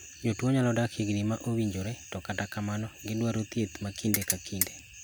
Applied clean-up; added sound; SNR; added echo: none; Ratchet, pawl; 1 dB; none.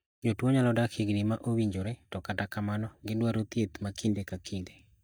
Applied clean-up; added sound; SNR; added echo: neural mask model DeepFilterNet 3.